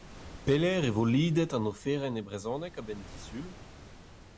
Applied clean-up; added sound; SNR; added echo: none; Waves, surf; 17 dB; none.